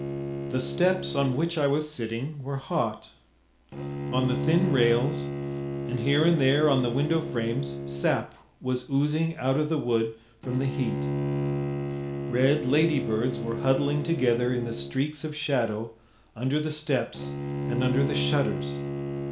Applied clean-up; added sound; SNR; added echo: none; Bowed string instrument; 5 dB; reverberation time 0.4 s.